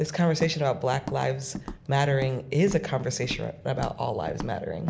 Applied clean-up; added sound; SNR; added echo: none; Walk, footsteps; 14 dB; none.